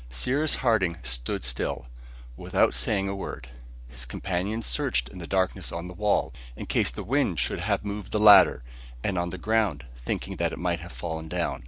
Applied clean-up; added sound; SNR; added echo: none; none; none; none.